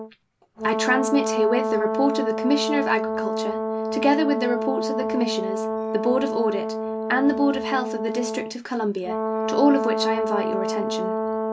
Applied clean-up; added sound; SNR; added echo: none; Brass instrument; 1 dB; none.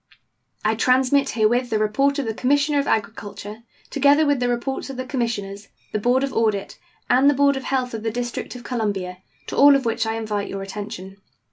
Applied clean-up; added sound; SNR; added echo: none; none; none; none.